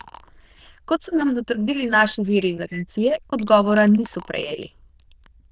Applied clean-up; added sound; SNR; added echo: neural diffusion model UNIVERSE++.